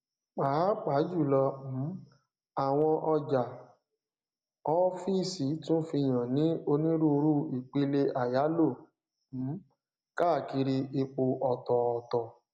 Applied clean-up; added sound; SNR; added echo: none; none; none; none.